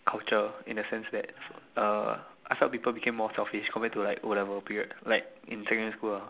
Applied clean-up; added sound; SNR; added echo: none; none; none; none.